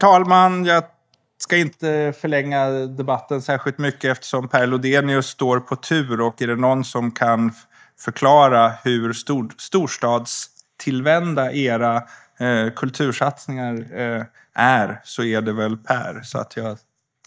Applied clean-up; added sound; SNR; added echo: neural mask model DeepFilterNet 3.